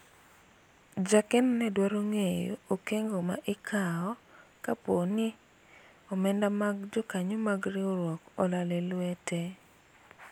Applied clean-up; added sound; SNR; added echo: none; none; none; none.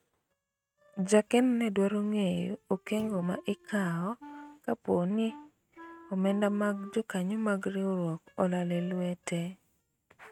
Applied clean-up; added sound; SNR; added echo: neural mask model RNNoise.